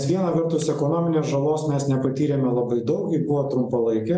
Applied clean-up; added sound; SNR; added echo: none; none; none; none.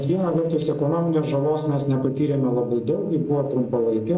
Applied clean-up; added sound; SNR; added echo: neural separator model SepFormer DNS4.